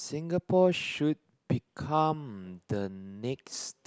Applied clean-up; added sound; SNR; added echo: none; none; none; none.